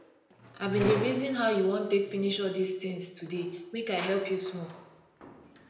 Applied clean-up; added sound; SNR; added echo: none; Squeak; 6 dB; reverberation time 0.8 s.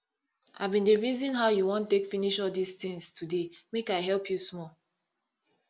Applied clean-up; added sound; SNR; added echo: none; none; none; none.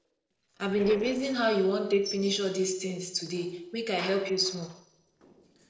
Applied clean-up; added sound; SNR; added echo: neural separator model SepFormer DNS4.